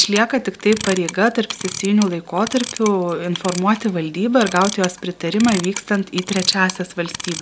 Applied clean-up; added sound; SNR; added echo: none; Clock; 12 dB; none.